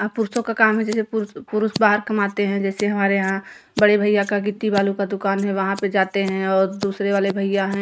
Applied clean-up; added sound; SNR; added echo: neural mask model RNNoise.